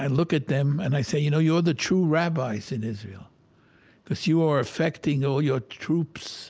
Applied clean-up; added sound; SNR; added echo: none; none; none; none.